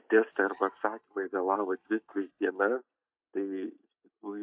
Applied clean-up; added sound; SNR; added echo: neural mask model DeepFilterNet 3.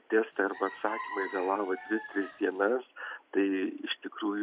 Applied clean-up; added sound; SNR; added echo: none; Chicken, rooster; 12 dB; none.